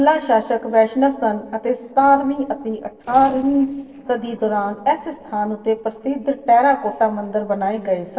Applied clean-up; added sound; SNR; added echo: neural separator model SepFormer DNS4.